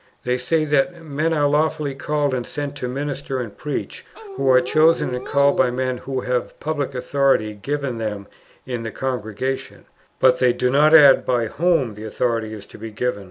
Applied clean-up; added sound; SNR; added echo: none; Dog; 11 dB; none.